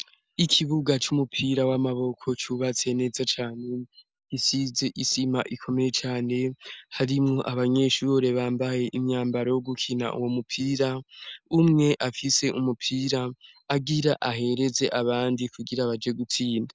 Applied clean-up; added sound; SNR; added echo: none; none; none; none.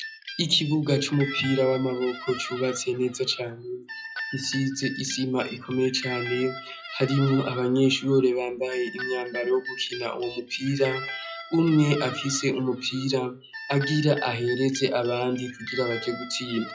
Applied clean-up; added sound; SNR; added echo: classical method WPE with log-MMSE.